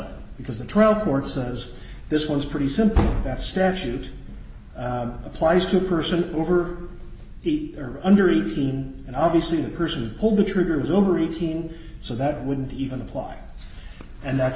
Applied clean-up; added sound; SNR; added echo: none; none; none; none.